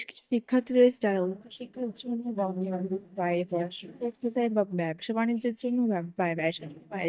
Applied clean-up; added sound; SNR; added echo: neural mask model DeepFilterNet 3.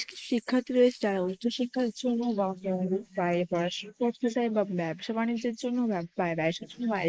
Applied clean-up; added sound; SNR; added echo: neural mask model Resemble Enhance denoiser.